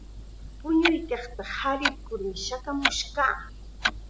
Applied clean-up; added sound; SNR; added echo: none; Clock; 3 dB; none.